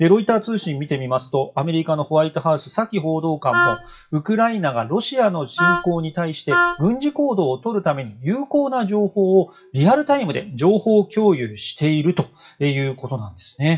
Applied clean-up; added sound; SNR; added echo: classical method WPE with log-MMSE.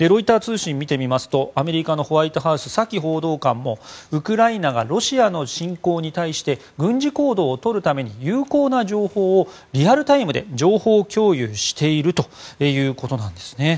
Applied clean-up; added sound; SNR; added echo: none; none; none; none.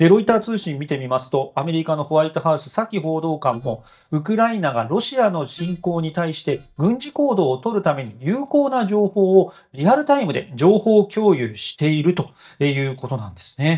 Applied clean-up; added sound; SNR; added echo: neural mask model DeepFilterNet 3.